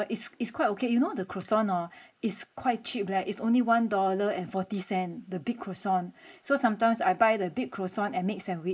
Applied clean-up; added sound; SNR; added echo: neural mask model Resemble Enhance denoiser.